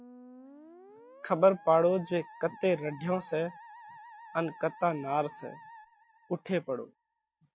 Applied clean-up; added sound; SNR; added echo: none; Musical instrument; 20 dB; none.